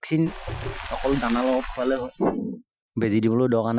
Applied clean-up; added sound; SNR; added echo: classical method Wiener filter.